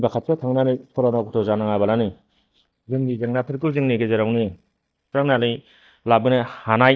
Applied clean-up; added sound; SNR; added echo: neural mask model DeepFilterNet 3.